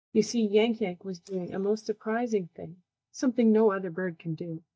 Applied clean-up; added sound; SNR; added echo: neural mask model DeepFilterNet 3.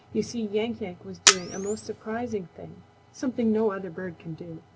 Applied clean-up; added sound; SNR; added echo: none; Camera; -4 dB; none.